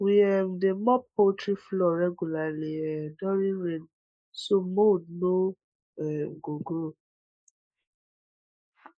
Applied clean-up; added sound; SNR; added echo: neural mask model Resemble Enhance denoiser.